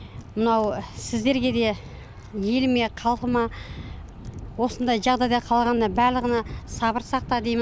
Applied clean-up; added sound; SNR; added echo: none; none; none; none.